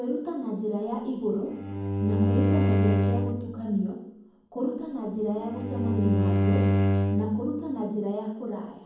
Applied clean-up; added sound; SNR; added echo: none; Bowed string instrument; -4 dB; reverberation time 1.2 s.